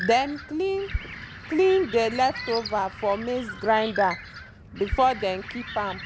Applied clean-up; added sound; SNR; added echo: none; Bird; 10 dB; none.